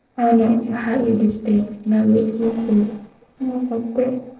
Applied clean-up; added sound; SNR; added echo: neural separator model SepFormer DNS4.